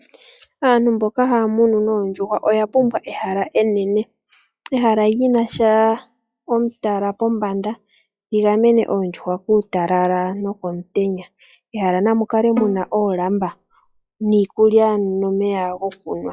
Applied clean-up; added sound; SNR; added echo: classical method log-MMSE.